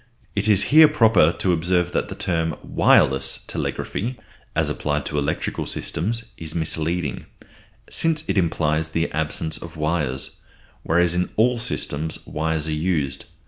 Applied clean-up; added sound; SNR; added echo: none; none; none; none.